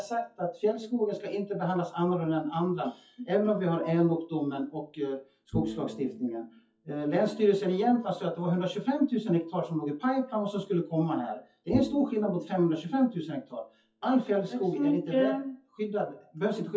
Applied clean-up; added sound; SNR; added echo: classical method WPE with log-MMSE.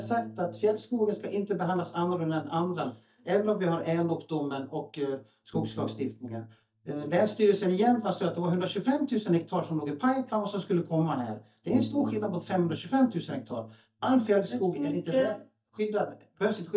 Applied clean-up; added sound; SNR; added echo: neural mask model DeepFilterNet 3.